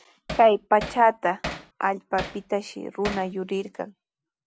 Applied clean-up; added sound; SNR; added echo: none; Hammer; 12 dB; none.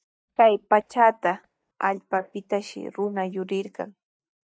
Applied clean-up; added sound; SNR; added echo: neural mask model DeepFilterNet 3.